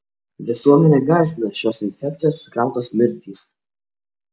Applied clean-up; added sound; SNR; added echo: none; none; none; none.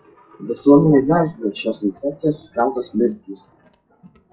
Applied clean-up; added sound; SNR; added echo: classical method WPE with log-MMSE.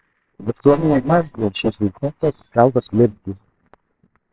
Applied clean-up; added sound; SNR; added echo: neural separator model SepFormer WHAMR!.